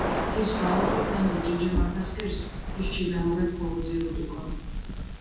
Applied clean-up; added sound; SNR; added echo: none; Crackle; 1 dB; reverberation time 0.6 s.